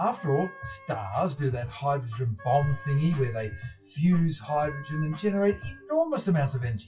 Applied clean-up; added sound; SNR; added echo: classical method WPE with log-MMSE.